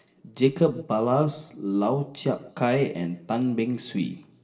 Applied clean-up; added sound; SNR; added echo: none; none; none; reverberation time 0.8 s.